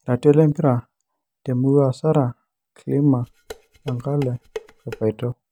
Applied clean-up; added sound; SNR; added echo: none; Dishes, pots, and pans; 17 dB; none.